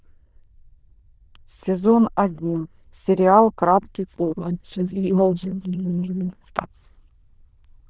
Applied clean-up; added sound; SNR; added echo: neural diffusion model UNIVERSE++.